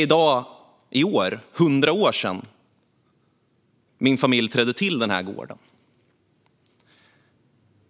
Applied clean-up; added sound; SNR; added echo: none; none; none; none.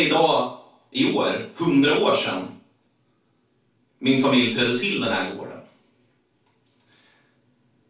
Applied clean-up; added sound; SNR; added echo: none; none; none; reverberation time 0.3 s.